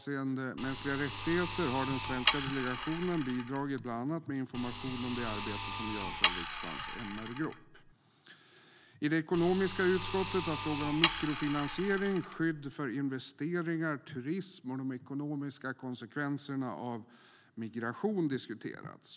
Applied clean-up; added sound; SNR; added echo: none; Sawing; 0 dB; none.